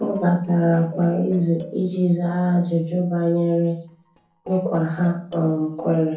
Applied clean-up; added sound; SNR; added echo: neural separator model SepFormer DNS4.